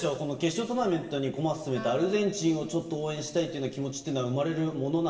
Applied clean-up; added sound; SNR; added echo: none; Wind instrument, woodwind instrument; 19 dB; reverberation time 1.1 s.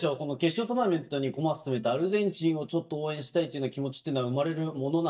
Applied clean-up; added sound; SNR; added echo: neural mask model DeepFilterNet 3.